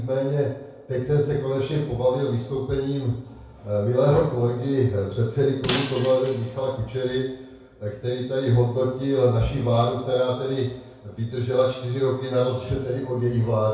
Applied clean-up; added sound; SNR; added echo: none; Shatter; 8 dB; reverberation time 0.6 s.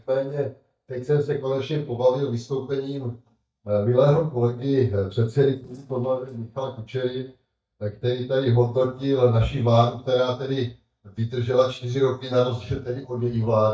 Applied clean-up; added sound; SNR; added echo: neural mask model DeepFilterNet 3.